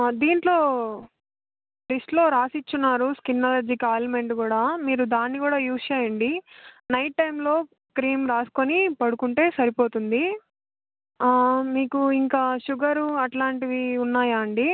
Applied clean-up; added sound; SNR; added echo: none; none; none; none.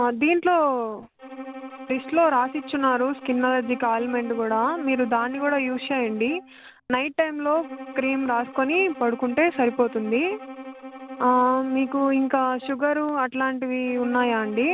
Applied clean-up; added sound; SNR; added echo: none; Bowed string instrument; 16 dB; none.